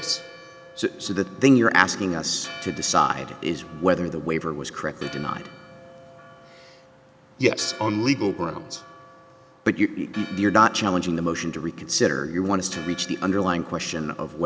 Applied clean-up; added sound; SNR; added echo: none; Church bell; 20 dB; none.